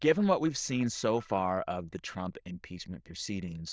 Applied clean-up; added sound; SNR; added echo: neural diffusion model UNIVERSE++.